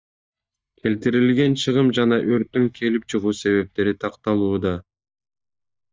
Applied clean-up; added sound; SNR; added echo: neural mask model DeepFilterNet 3.